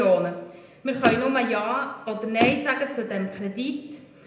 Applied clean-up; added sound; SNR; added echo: none; Motor vehicle (road); 5 dB; reverberation time 0.8 s.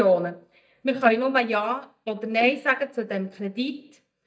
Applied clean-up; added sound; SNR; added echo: neural mask model DeepFilterNet 3.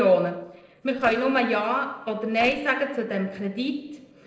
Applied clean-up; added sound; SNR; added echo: neural separator model SepFormer DNS4.